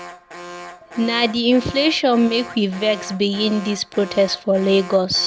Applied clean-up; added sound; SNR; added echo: none; Alarm; 16 dB; none.